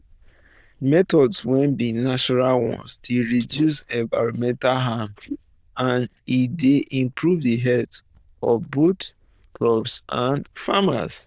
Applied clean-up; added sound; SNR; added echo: neural diffusion model UNIVERSE++.